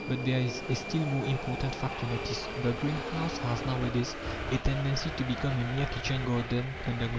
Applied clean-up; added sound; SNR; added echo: none; Subway, metro, underground; 5 dB; none.